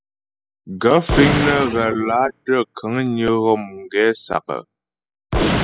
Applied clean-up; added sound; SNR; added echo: classical method spectral subtraction.